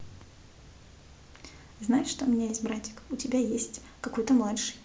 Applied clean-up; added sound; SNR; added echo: none; none; none; none.